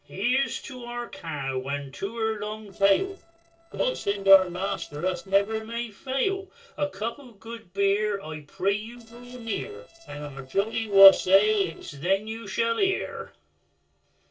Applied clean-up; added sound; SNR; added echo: neural separator model SepFormer DNS4.